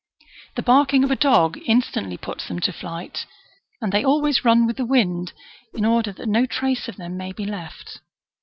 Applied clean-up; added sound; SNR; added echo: none; Whoosh, swoosh, swish; 17 dB; none.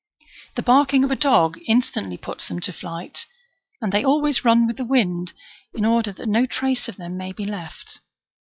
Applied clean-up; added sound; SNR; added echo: classical method log-MMSE.